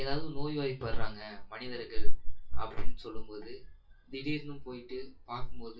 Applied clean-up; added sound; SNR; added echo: classical method WPE with log-MMSE.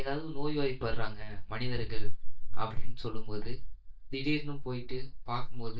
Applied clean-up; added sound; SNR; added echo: neural mask model DeepFilterNet 3.